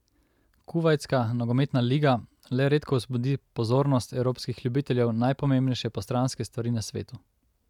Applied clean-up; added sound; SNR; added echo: none; none; none; none.